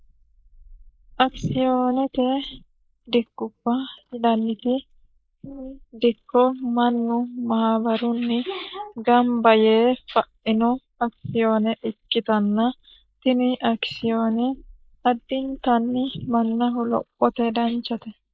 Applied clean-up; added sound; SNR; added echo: neural mask model Resemble Enhance denoiser.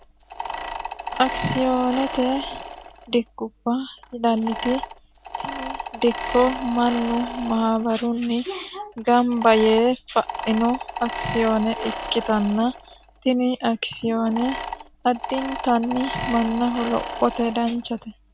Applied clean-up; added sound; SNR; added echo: none; Mechanisms; 9 dB; none.